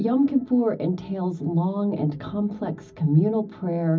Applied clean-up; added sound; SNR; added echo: none; none; none; reverberation time 0.4 s.